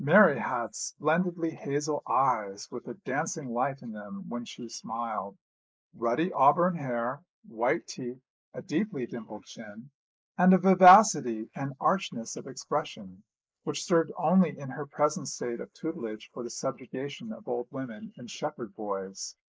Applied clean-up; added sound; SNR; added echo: neural mask model Resemble Enhance denoiser.